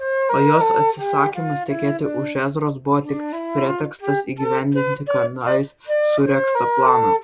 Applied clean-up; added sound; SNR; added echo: none; Wind instrument, woodwind instrument; -1 dB; none.